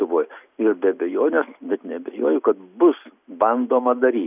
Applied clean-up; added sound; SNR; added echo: none; none; none; none.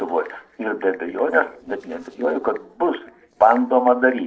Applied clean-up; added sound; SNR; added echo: neural separator model SepFormer DNS4.